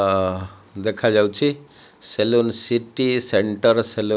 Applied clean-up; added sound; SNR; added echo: none; none; none; none.